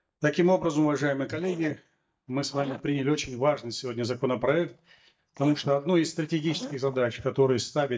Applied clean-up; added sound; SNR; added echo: neural mask model DeepFilterNet 3.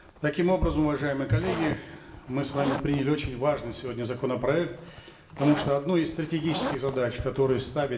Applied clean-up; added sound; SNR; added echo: none; Zipper (clothing); 11 dB; reverberation time 0.6 s.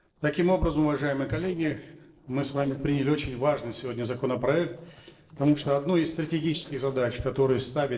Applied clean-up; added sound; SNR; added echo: neural separator model SepFormer DNS4.